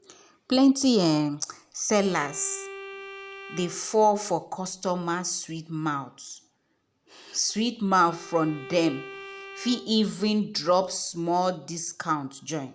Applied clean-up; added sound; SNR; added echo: none; Bowed string instrument; 17 dB; none.